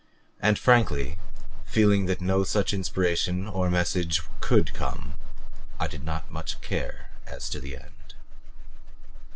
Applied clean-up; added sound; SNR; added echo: none; none; none; none.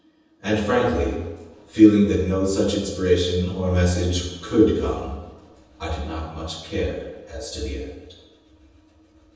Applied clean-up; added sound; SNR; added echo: none; none; none; reverberation time 1.1 s.